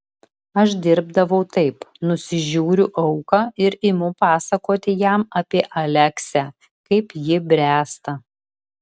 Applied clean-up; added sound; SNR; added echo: none; none; none; none.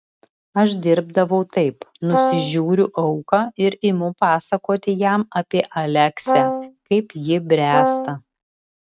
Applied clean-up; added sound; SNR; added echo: neural mask model RNNoise.